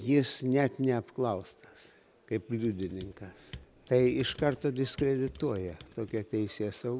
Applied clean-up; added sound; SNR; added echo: none; Computer keyboard; 19 dB; none.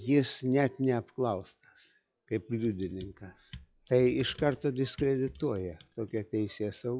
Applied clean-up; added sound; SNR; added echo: classical method log-MMSE.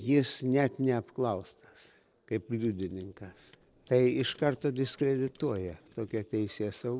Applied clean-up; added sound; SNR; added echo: neural separator model SepFormer DNS4.